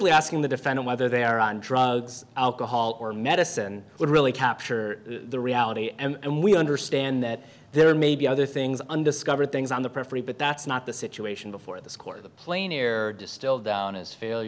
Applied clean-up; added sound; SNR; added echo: none; none; none; none.